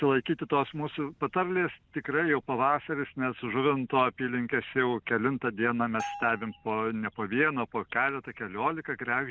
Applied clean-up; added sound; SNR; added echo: none; Bell; 15 dB; none.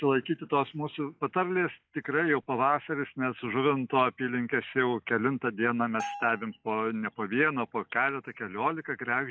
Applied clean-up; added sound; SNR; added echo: classical method log-MMSE.